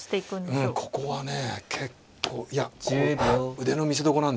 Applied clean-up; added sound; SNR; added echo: none; Breathing; 8 dB; none.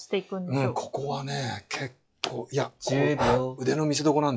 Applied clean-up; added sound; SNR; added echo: classical method log-MMSE.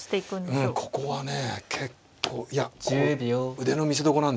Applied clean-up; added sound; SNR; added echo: none; none; none; none.